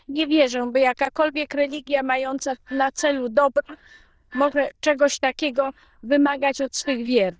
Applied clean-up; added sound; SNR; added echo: neural diffusion model UNIVERSE++.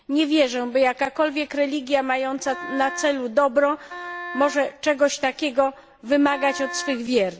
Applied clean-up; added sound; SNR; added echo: none; Wind instrument, woodwind instrument; 13 dB; none.